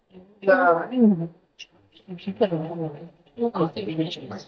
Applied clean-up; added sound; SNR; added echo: neural mask model DeepFilterNet 3.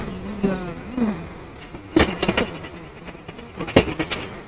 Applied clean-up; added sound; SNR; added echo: neural mask model RNNoise.